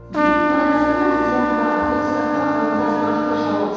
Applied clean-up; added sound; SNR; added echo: none; Trumpet; -3 dB; reverberation time 2.2 s.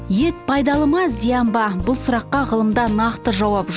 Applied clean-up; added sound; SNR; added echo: none; none; none; none.